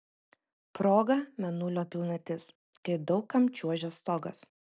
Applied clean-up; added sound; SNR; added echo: none; none; none; none.